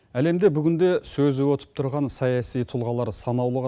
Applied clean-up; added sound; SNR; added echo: none; none; none; none.